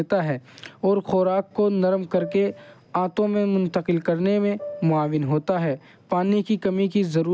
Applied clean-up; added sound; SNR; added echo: none; Piano; 14 dB; none.